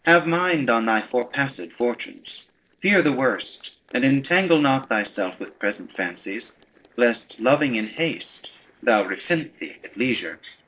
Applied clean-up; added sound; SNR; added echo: neural separator model SepFormer DNS4.